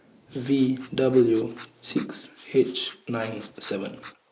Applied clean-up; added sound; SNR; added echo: neural mask model Resemble Enhance denoiser.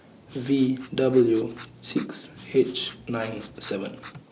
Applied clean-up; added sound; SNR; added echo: none; Writing; 18 dB; none.